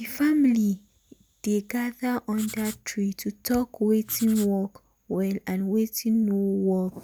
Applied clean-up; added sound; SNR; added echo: none; Writing; 16 dB; none.